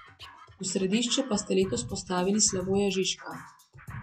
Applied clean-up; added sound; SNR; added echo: classical method log-MMSE.